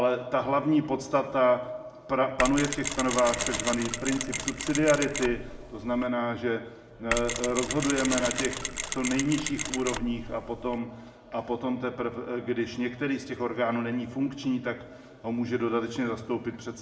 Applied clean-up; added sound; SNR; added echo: none; Mechanisms; 5 dB; reverberation time 0.6 s.